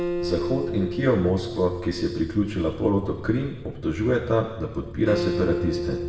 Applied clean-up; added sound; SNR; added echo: none; Acoustic guitar; 7 dB; reverberation time 1.2 s.